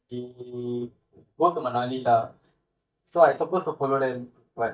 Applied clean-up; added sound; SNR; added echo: neural mask model DeepFilterNet 3.